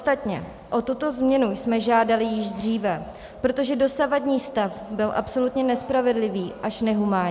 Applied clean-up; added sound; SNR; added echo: none; none; none; none.